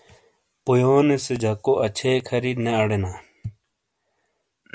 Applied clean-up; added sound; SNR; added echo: none; none; none; none.